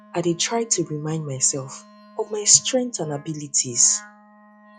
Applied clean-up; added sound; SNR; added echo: classical method log-MMSE.